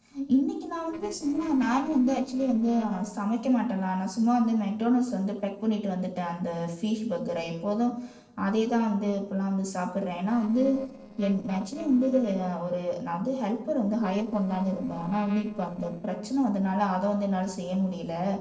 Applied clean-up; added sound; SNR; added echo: neural separator model SepFormer DNS4.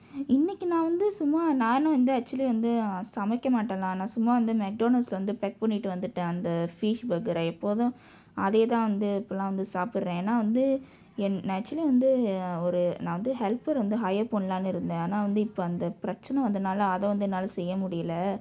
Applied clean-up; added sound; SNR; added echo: none; none; none; none.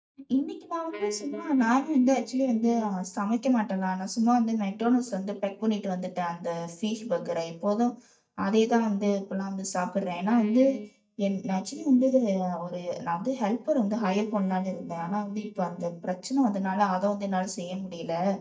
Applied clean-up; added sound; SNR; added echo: neural mask model DeepFilterNet 3.